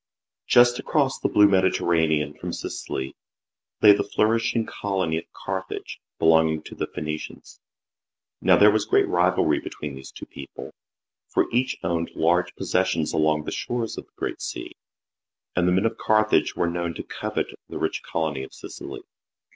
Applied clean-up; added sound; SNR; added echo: none; none; none; none.